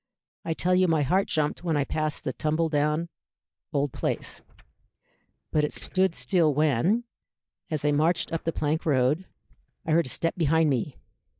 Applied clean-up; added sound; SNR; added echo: neural mask model DeepFilterNet 3.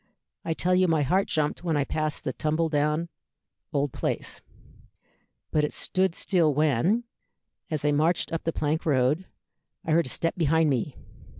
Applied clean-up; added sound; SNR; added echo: none; none; none; none.